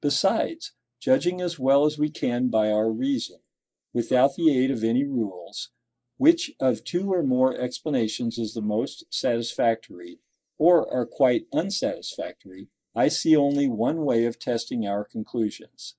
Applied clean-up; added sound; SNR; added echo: neural mask model Resemble Enhance denoiser.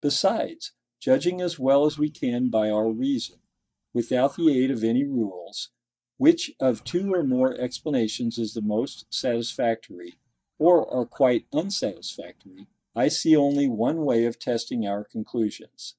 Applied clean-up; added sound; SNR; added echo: neural mask model DeepFilterNet 3.